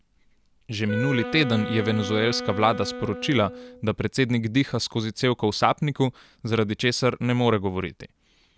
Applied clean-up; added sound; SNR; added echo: none; Wind instrument, woodwind instrument; 9 dB; none.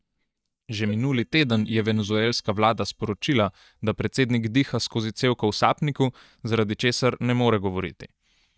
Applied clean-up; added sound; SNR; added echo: neural mask model DeepFilterNet 3.